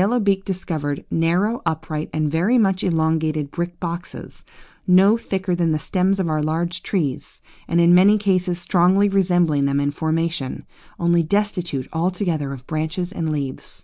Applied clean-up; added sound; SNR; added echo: none; none; none; none.